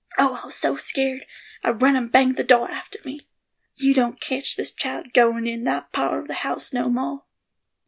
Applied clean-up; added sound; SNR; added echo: none; none; none; none.